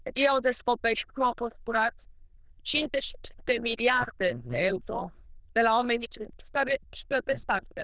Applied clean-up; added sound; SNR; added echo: neural diffusion model UNIVERSE++.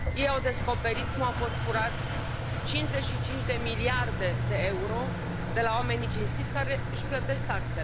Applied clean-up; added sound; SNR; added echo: none; Engine; -2 dB; none.